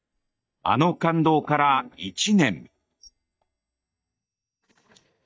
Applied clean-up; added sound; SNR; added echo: neural mask model DeepFilterNet 3.